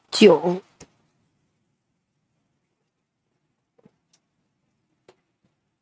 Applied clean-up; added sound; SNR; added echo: neural mask model RNNoise.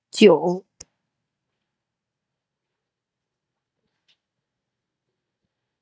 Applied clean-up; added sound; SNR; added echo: neural mask model DeepFilterNet 3.